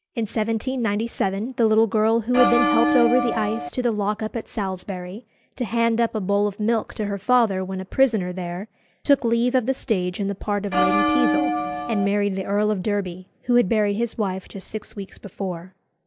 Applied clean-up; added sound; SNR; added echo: none; Bell; -1 dB; none.